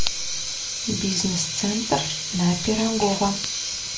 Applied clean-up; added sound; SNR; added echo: none; none; none; none.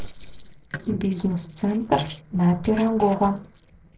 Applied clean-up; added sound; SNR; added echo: neural separator model SepFormer DNS4.